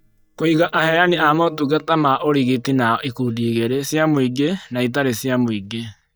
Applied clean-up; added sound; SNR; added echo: neural mask model DeepFilterNet 3.